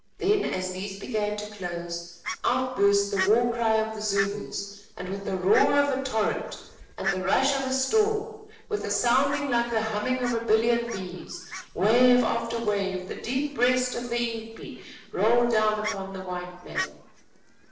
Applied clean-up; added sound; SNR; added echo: neural separator model SepFormer DNS4.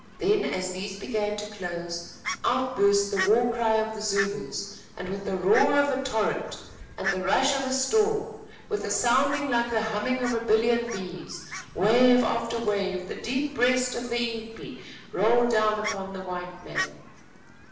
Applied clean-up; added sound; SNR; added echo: none; Fowl; 13 dB; reverberation time 0.9 s.